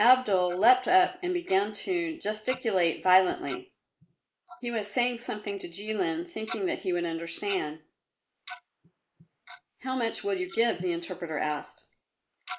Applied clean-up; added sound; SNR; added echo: neural mask model Resemble Enhance denoiser.